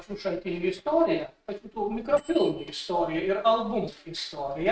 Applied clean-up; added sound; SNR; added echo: neural mask model RNNoise.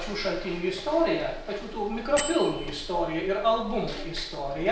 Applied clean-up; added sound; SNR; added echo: none; Bell; 12 dB; none.